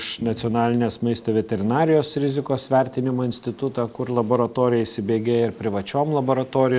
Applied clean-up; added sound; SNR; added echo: none; Thump, thud; 19 dB; none.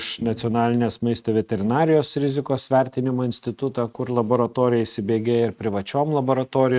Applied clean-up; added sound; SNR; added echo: neural mask model RNNoise.